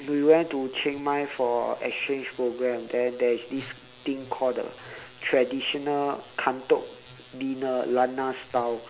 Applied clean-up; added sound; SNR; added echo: none; none; none; none.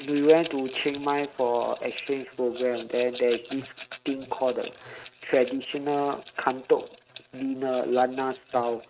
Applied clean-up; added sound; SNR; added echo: neural mask model RNNoise.